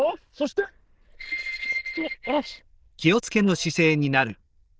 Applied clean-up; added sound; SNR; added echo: neural diffusion model UNIVERSE++.